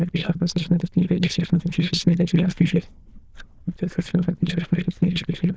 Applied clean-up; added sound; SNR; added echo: neural diffusion model UNIVERSE++.